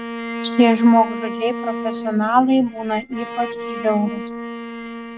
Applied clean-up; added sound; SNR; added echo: neural mask model RNNoise.